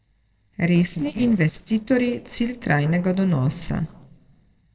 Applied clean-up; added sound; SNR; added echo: neural separator model SepFormer DNS4.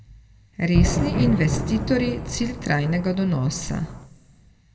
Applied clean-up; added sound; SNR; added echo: none; Fireworks; 1 dB; reverberation time 0.9 s.